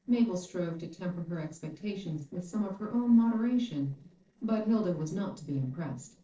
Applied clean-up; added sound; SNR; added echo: neural separator model SepFormer DNS4.